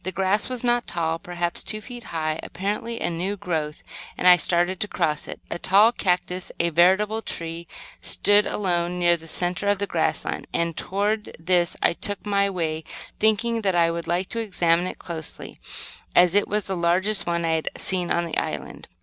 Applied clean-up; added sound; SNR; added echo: none; none; none; none.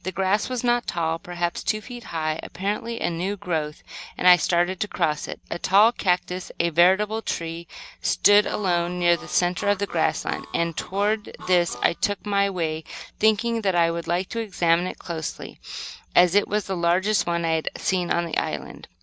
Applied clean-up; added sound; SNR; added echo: none; Harmonica; 17 dB; none.